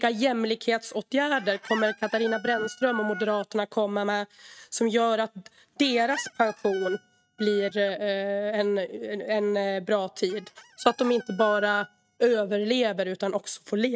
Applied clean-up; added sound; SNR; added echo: neural mask model RNNoise.